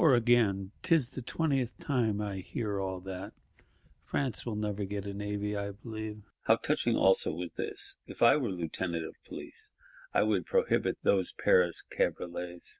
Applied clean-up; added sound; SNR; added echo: none; none; none; none.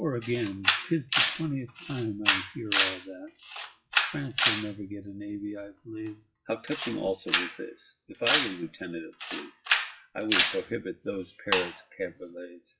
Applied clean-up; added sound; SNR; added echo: classical method WPE with log-MMSE.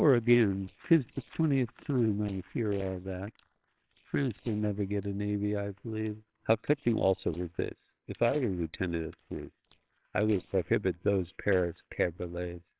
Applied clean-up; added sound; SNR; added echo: neural separator model SepFormer WHAMR!.